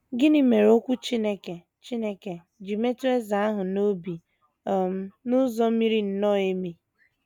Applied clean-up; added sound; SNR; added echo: none; none; none; none.